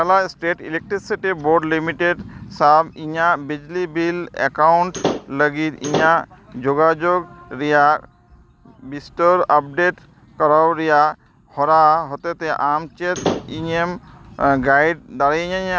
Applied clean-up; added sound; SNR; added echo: none; Slam / Wood; 4 dB; none.